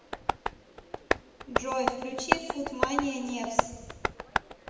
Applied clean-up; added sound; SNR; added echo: none; Tap; -4 dB; reverberation time 1.1 s.